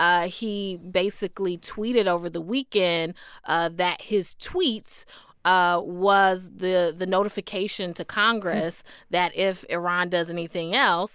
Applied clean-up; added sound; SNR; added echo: none; none; none; none.